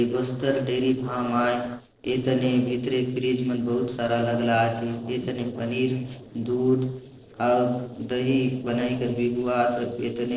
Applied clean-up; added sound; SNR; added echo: neural separator model SepFormer DNS4.